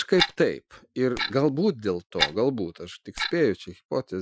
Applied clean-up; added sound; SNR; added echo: classical method Wiener filter.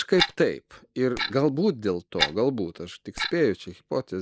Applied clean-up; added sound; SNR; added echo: neural mask model Resemble Enhance denoiser.